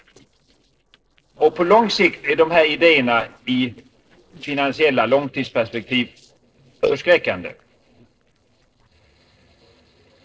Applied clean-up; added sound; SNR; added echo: neural separator model SepFormer DNS4.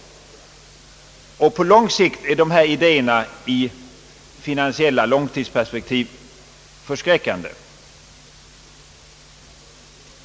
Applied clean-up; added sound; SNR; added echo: none; none; none; none.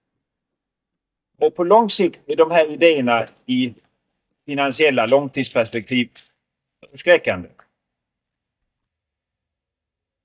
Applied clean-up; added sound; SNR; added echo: neural mask model DeepFilterNet 3.